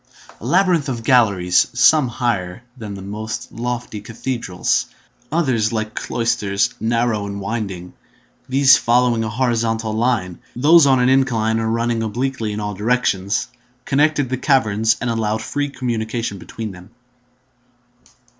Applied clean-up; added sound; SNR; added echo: none; none; none; none.